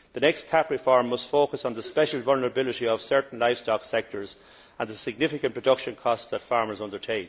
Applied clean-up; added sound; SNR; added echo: none; none; none; none.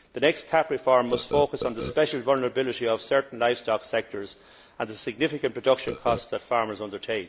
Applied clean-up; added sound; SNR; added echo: none; Chime + Burping, eructation; 15 dB; none.